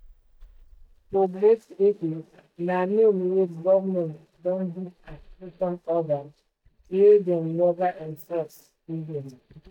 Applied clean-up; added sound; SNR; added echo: neural mask model DeepFilterNet 3.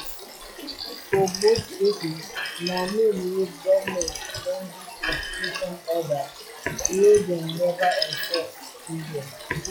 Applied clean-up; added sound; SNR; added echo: classical method log-MMSE.